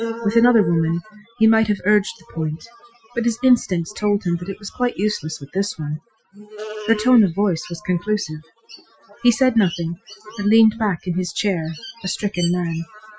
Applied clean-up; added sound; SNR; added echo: classical method Wiener filter.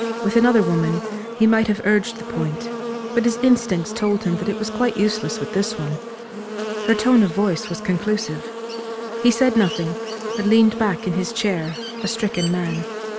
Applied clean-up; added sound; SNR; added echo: none; Buzz; 8 dB; none.